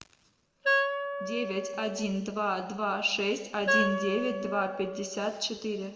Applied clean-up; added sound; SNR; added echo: none; Wind instrument, woodwind instrument; 1 dB; reverberation time 1.3 s.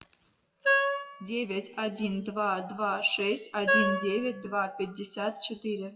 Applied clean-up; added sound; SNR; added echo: classical method WPE with log-MMSE.